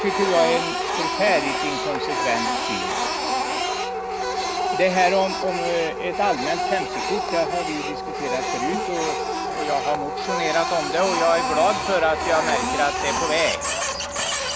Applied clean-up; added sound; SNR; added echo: none; Printer; 0 dB; none.